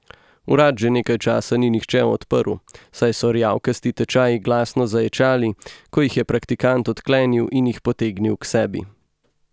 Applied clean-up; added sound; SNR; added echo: none; none; none; none.